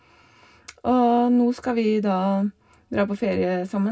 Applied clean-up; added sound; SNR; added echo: none; none; none; reverberation time 0.2 s.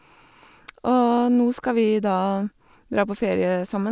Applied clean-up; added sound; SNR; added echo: none; none; none; none.